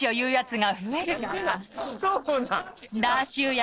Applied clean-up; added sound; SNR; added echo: neural separator model SepFormer DNS4.